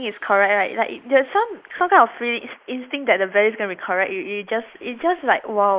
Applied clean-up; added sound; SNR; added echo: neural mask model Resemble Enhance denoiser.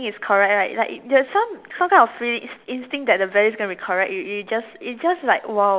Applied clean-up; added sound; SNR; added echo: none; none; none; none.